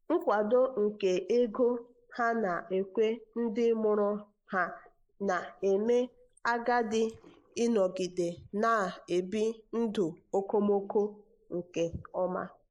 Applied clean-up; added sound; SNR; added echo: neural mask model Resemble Enhance denoiser.